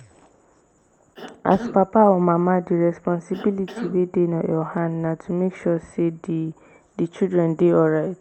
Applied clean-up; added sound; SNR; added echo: none; Cough; 14 dB; none.